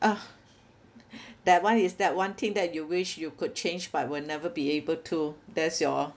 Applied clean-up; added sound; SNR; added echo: none; none; none; none.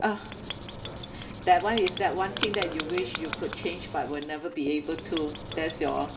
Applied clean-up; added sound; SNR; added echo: none; Writing; 5 dB; reverberation time 1.4 s.